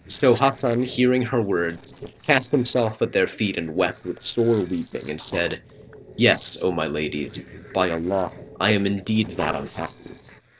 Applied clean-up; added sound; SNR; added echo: neural separator model SepFormer DNS4.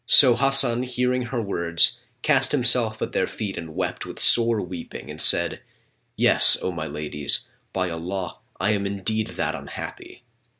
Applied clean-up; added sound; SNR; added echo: none; none; none; none.